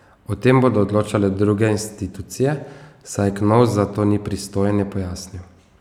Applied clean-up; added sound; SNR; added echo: none; none; none; none.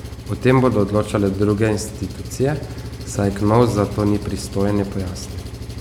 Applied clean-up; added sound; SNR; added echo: none; Engine; 11 dB; none.